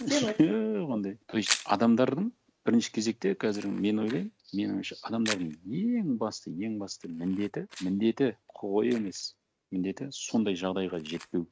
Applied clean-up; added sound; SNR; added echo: neural mask model RNNoise.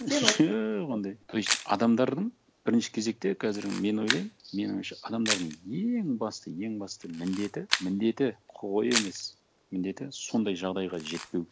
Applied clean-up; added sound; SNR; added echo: none; Camera; 8 dB; none.